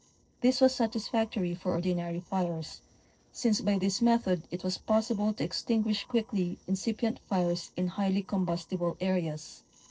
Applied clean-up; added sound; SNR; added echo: neural separator model SepFormer DNS4.